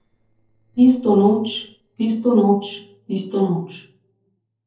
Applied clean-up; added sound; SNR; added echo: neural separator model SepFormer DNS4.